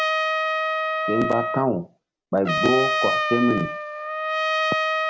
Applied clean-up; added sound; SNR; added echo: none; Trumpet; -1 dB; none.